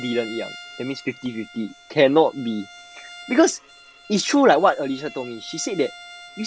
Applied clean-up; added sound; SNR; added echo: none; Bowed string instrument; 19 dB; none.